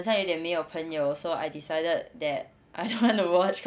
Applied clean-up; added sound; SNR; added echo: none; none; none; none.